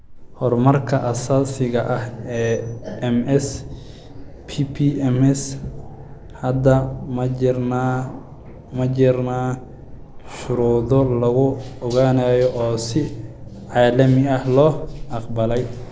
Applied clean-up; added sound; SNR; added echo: none; Thunder; 17 dB; none.